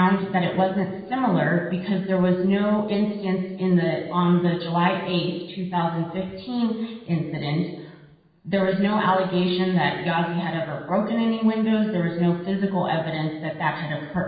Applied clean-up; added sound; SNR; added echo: none; none; none; reverberation time 1.1 s.